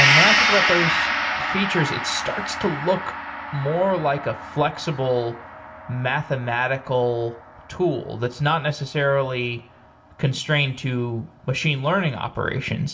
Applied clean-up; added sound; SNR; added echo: none; Gong; 2 dB; reverberation time 0.6 s.